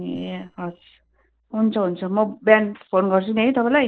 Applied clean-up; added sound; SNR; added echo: neural separator model SepFormer DNS4.